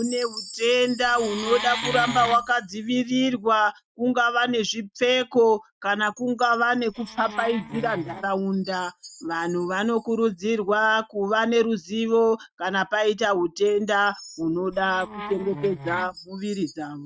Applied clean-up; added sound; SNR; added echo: neural mask model RNNoise.